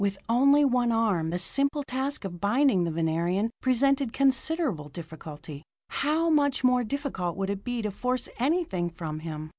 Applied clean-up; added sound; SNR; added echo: none; none; none; none.